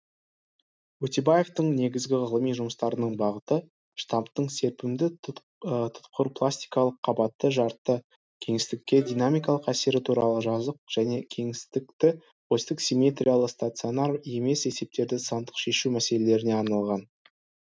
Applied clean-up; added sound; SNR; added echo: neural mask model RNNoise.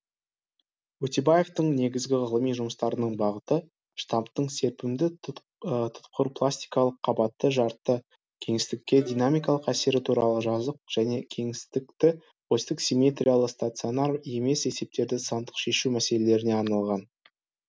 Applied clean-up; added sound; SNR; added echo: none; Plucked string instrument; 18 dB; none.